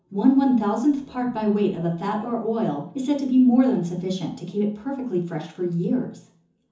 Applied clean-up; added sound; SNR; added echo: none; none; none; reverberation time 0.6 s.